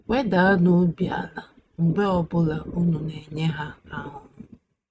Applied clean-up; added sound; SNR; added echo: neural mask model RNNoise.